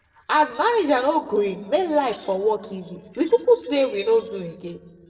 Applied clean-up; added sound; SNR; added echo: neural separator model SepFormer DNS4.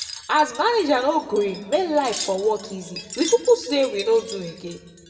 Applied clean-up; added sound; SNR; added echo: none; Wind chime; 15 dB; reverberation time 1.1 s.